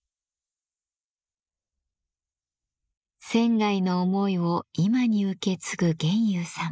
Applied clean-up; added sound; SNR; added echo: neural mask model Resemble Enhance denoiser.